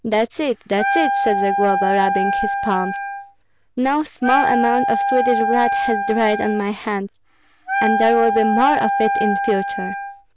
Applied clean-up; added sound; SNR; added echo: none; Wind instrument, woodwind instrument; 1 dB; none.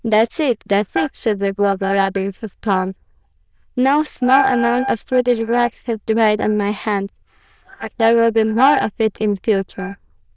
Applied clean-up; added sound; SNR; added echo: neural diffusion model UNIVERSE++.